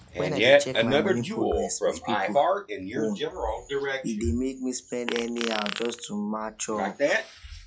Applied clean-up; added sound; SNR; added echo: classical method log-MMSE.